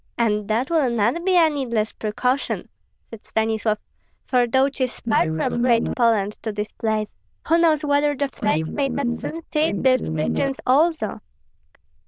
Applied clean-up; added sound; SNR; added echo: neural diffusion model UNIVERSE++.